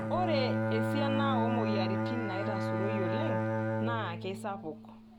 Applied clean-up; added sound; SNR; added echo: none; Bowed string instrument; -4 dB; none.